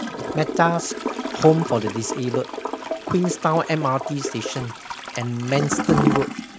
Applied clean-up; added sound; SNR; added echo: none; Toilet flush / Gurgling; 4 dB; none.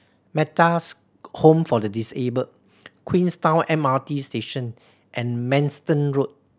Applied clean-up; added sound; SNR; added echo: none; none; none; none.